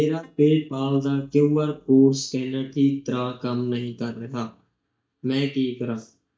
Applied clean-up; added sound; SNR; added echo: neural mask model DeepFilterNet 3.